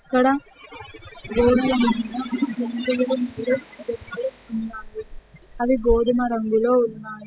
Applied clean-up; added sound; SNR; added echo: classical method spectral subtraction.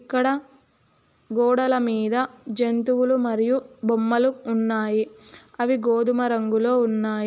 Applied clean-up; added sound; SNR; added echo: none; none; none; none.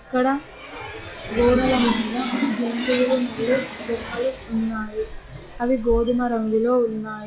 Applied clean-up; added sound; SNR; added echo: classical method log-MMSE.